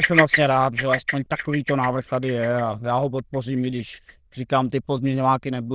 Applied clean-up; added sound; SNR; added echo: neural diffusion model UNIVERSE++.